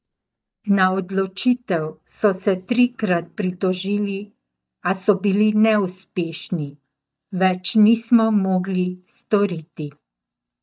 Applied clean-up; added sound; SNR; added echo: neural mask model DeepFilterNet 3.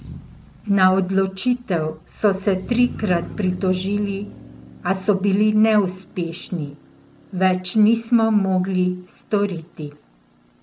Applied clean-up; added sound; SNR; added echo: none; Motor vehicle (road); 19 dB; none.